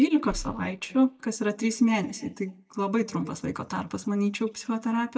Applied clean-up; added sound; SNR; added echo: neural mask model DeepFilterNet 3.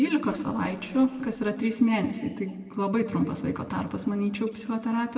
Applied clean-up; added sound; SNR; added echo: neural separator model SepFormer DNS4.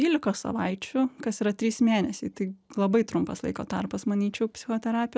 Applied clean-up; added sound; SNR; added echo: none; none; none; none.